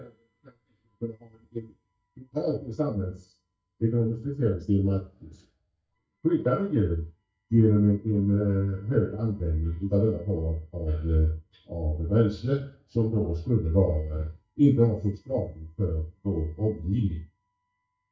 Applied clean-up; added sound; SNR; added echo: neural mask model DeepFilterNet 3.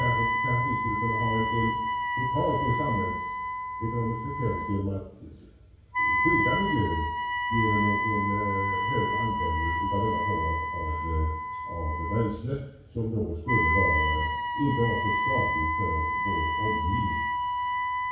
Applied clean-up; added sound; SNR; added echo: none; Wind instrument, woodwind instrument; -1 dB; reverberation time 0.6 s.